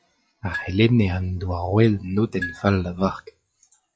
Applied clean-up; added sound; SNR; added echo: classical method log-MMSE.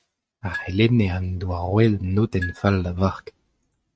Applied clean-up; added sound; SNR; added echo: neural mask model RNNoise.